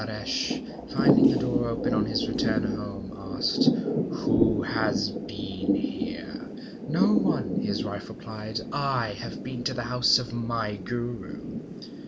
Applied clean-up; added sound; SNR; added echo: none; Thunder / Rain; -3 dB; none.